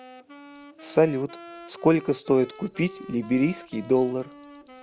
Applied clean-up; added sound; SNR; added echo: none; Wind instrument, woodwind instrument + Alarm; 18 dB; none.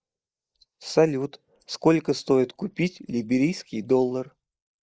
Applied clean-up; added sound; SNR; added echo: neural mask model Resemble Enhance denoiser.